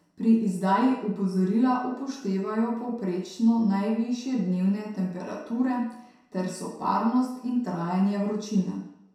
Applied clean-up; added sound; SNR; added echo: none; none; none; reverberation time 0.7 s.